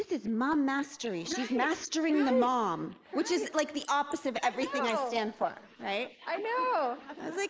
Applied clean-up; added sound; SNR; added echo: neural mask model Resemble Enhance denoiser.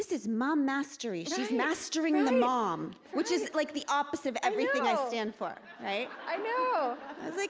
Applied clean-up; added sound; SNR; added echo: none; none; none; none.